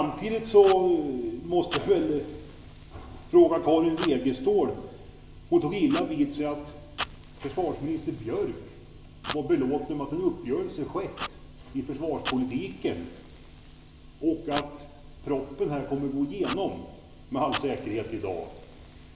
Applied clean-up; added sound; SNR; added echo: none; Fire; 16 dB; reverberation time 1.0 s.